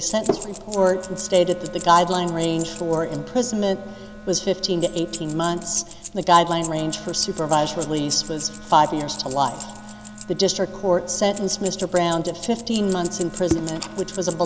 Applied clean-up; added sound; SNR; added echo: none; Wind instrument, woodwind instrument + Keys jangling; 14 dB; none.